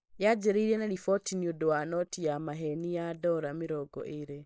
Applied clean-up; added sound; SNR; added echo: neural mask model Resemble Enhance denoiser.